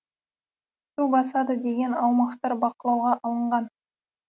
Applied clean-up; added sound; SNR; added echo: none; none; none; none.